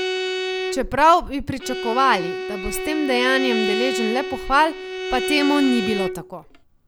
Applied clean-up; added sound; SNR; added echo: none; Bowed string instrument; 4 dB; none.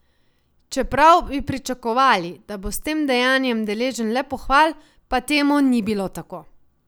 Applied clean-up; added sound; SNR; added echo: none; none; none; none.